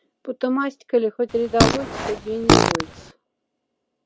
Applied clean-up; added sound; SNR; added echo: none; Fart; -5 dB; none.